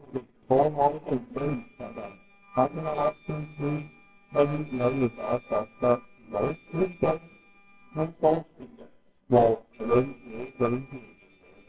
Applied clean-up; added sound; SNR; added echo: neural separator model SepFormer WHAMR!.